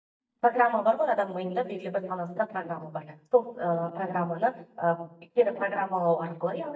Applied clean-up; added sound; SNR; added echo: neural mask model DeepFilterNet 3.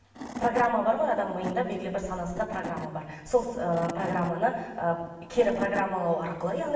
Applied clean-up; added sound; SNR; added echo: none; Wood / Tools; 13 dB; reverberation time 1.1 s.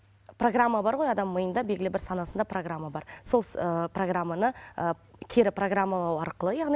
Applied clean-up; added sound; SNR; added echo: none; none; none; none.